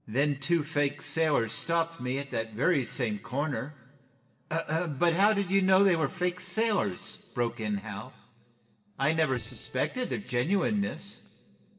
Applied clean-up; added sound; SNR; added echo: neural separator model SepFormer DNS4.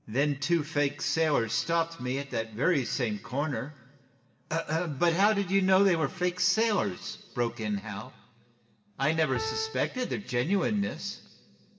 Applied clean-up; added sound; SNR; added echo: none; Piano; 7 dB; reverberation time 2.4 s.